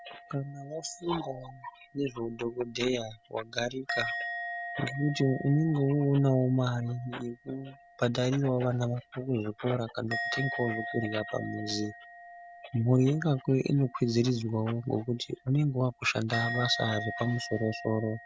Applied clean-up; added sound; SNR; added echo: none; Musical instrument; 12 dB; none.